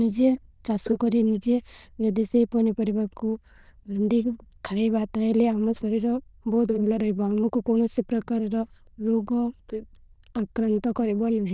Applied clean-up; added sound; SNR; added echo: neural diffusion model UNIVERSE++.